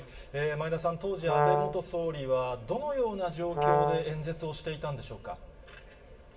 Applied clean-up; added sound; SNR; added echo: none; Brass instrument; -3 dB; reverberation time 0.6 s.